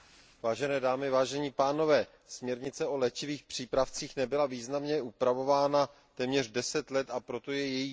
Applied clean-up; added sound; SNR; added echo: none; none; none; none.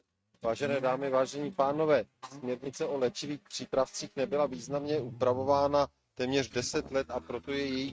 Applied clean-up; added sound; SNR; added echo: neural mask model RNNoise.